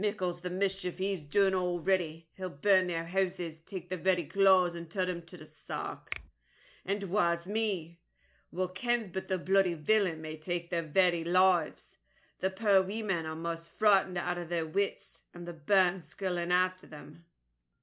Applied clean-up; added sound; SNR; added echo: none; Finger snapping; 18 dB; none.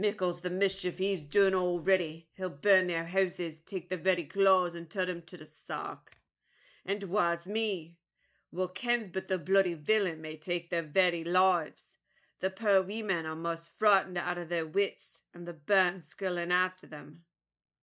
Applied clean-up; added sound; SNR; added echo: neural mask model DeepFilterNet 3.